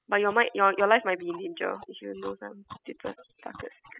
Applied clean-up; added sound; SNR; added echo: classical method spectral subtraction.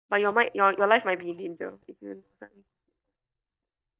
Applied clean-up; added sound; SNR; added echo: neural mask model DeepFilterNet 3.